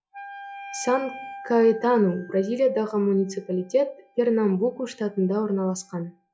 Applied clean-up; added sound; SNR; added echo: classical method log-MMSE.